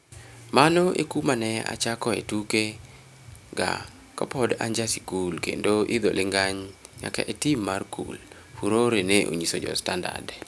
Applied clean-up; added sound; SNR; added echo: none; none; none; none.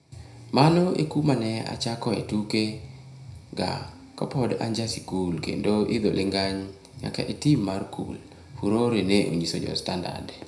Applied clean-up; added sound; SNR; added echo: none; none; none; reverberation time 0.5 s.